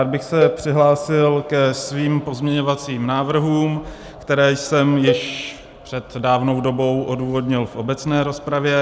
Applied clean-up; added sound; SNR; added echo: none; Cowbell; 8 dB; none.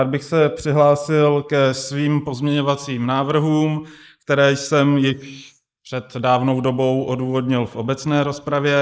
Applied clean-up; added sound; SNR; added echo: neural mask model Resemble Enhance denoiser.